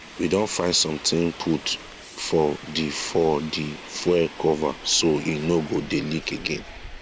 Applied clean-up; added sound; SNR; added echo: none; Subway, metro, underground; 16 dB; none.